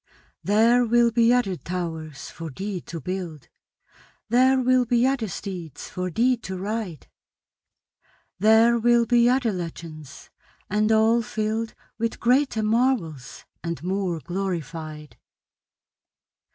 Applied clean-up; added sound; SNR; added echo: none; none; none; none.